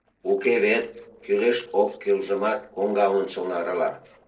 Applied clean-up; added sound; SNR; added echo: neural separator model SepFormer DNS4.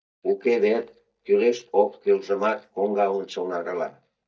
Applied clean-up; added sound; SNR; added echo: neural mask model DeepFilterNet 3.